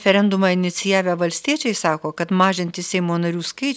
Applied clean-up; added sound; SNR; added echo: none; none; none; none.